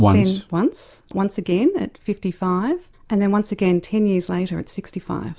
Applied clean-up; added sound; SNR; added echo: none; none; none; none.